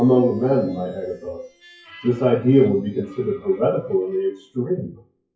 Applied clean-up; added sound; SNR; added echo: classical method WPE with log-MMSE.